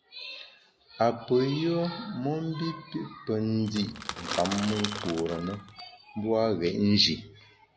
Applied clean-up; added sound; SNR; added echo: none; Crackle / Crushing; 8 dB; none.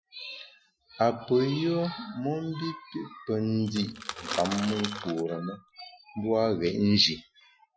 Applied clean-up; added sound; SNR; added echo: classical method Wiener filter.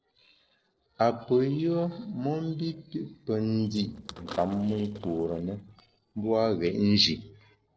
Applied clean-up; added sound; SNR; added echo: neural separator model SepFormer DNS4.